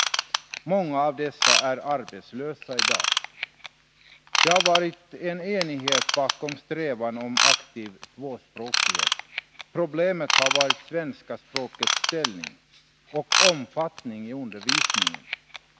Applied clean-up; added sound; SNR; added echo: none; Ratchet, pawl / Tools; -2 dB; none.